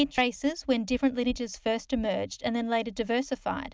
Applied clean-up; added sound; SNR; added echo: none; none; none; none.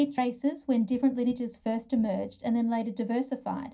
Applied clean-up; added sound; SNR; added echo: none; none; none; reverberation time 0.3 s.